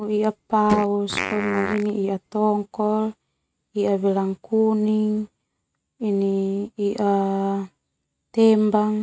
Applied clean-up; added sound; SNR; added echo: neural mask model RNNoise.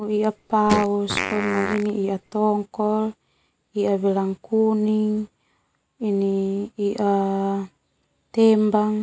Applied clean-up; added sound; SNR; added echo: none; Fart; 7 dB; none.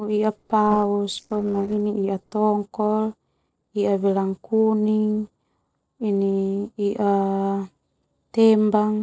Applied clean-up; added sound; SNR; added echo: neural separator model SepFormer DNS4.